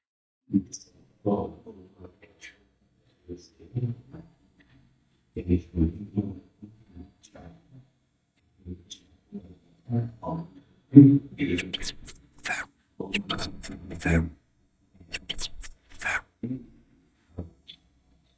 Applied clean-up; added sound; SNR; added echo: neural mask model DeepFilterNet 3.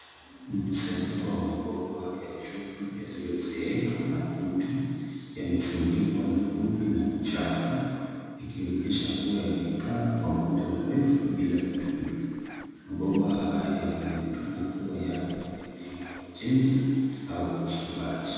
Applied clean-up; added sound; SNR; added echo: none; Scratching (performance technique); 19 dB; reverberation time 2.1 s.